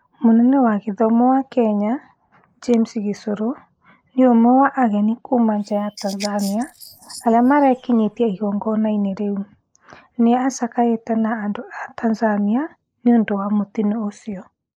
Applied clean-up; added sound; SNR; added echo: neural mask model Resemble Enhance denoiser.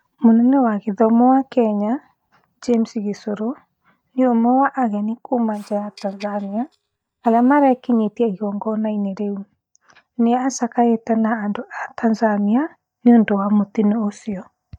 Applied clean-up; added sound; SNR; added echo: neural mask model DeepFilterNet 3.